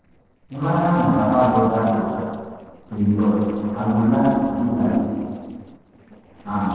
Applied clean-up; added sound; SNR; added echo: neural separator model SepFormer DNS4.